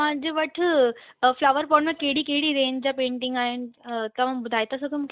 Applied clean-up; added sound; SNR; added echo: neural mask model DeepFilterNet 3.